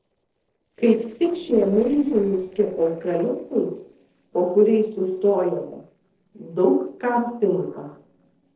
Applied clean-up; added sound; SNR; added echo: neural separator model SepFormer DNS4.